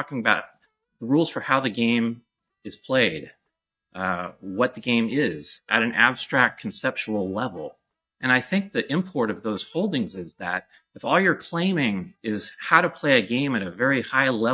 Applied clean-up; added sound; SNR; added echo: neural mask model DeepFilterNet 3.